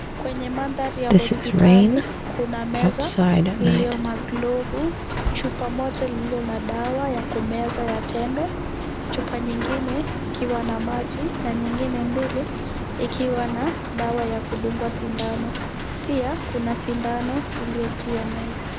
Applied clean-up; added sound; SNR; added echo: none; Rain; -3 dB; none.